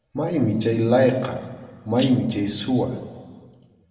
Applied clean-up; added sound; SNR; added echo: none; Rattle (instrument); 16 dB; reverberation time 1.5 s.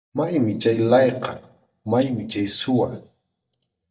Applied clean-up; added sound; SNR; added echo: neural mask model DeepFilterNet 3.